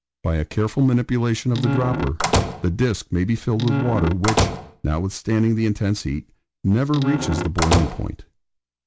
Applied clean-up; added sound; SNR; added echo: none; Squeak / Slam / Wood; 3 dB; none.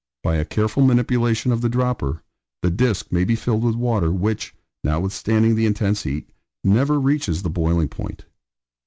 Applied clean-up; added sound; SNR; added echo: none; none; none; none.